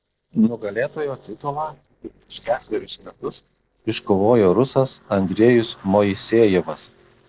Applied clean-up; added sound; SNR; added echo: neural separator model SepFormer DNS4.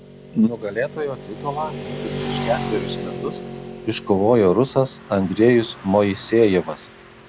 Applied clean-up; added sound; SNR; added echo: none; Motorcycle / Traffic noise, roadway noise; 11 dB; none.